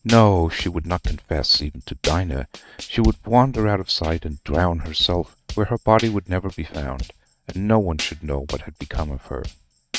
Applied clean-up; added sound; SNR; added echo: neural mask model RNNoise.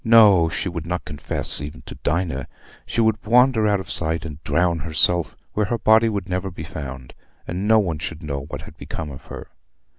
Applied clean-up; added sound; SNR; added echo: none; none; none; none.